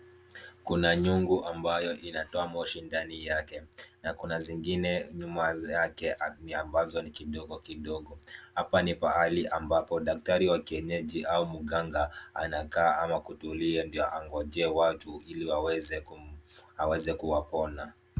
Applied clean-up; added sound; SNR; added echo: none; none; none; none.